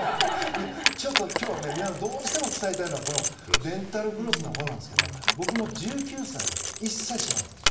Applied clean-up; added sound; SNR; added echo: none; Keys jangling; -1 dB; reverberation time 0.7 s.